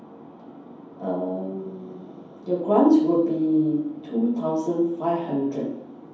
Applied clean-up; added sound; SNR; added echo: none; none; none; reverberation time 0.9 s.